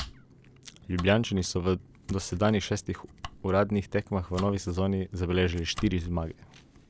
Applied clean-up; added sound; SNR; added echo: none; Domestic sounds, home sounds; 17 dB; none.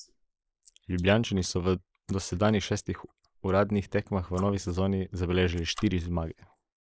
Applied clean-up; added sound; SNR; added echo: neural mask model Resemble Enhance denoiser.